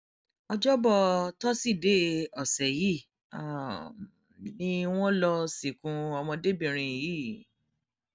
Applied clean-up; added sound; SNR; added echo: none; none; none; none.